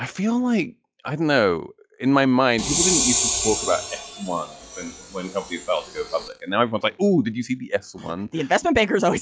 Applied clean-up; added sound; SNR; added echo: classical method log-MMSE.